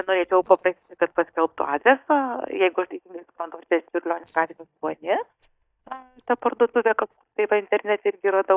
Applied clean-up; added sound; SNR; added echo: neural mask model DeepFilterNet 3.